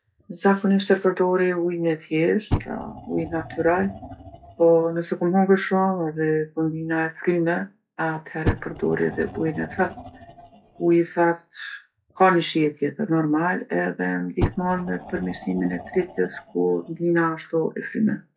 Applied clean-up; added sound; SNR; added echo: classical method log-MMSE.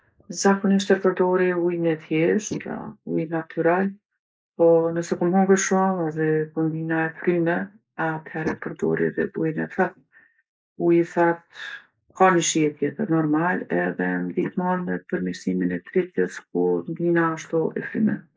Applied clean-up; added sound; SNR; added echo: neural mask model Resemble Enhance denoiser.